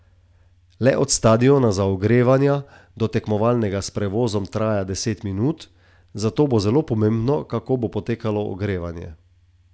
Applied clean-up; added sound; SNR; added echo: none; none; none; none.